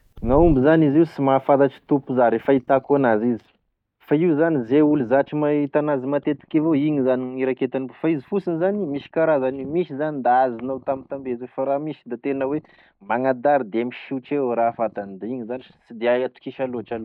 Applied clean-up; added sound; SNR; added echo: neural mask model DeepFilterNet 3.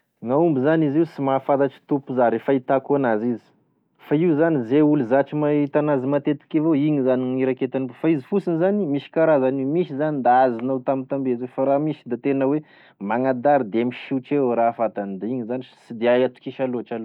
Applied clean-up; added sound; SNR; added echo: none; none; none; none.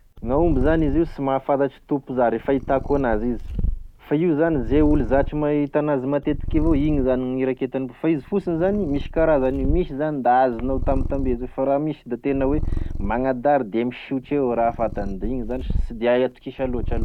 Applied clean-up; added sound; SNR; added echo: none; Purr; 6 dB; none.